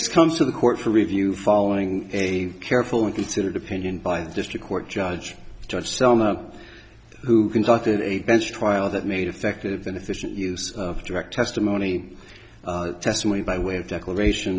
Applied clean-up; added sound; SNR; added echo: none; none; none; none.